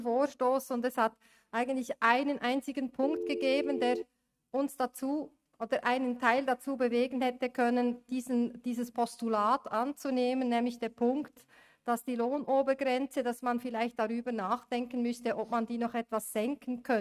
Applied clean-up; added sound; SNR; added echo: neural mask model RNNoise.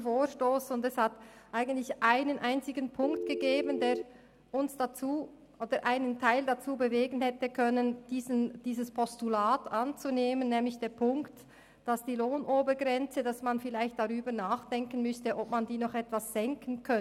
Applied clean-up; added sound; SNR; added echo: none; Telephone; 3 dB; none.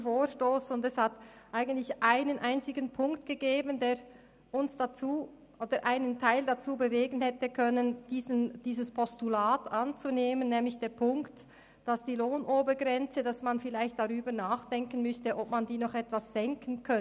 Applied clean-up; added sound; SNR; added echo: none; none; none; none.